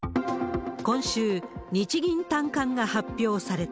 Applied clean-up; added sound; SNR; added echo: none; none; none; none.